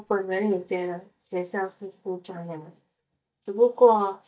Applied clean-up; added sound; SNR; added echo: neural mask model DeepFilterNet 3.